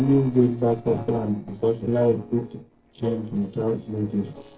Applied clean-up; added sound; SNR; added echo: neural separator model SepFormer DNS4.